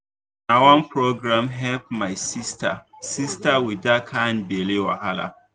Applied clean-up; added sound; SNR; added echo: none; none; none; none.